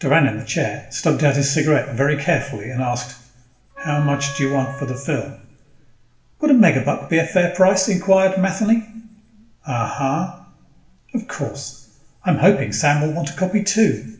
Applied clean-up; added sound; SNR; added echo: none; Wind instrument, woodwind instrument; 16 dB; reverberation time 0.7 s.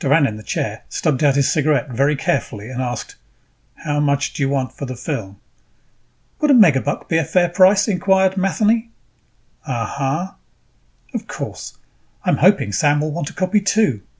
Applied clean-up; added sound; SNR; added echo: none; none; none; none.